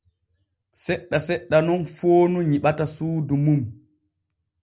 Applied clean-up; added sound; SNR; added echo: none; none; none; none.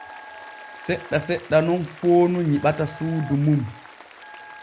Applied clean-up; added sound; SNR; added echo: none; Applause + Telephone; 18 dB; none.